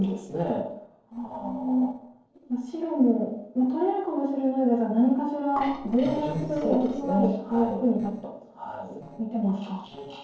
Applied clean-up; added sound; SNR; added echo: neural separator model SepFormer DNS4.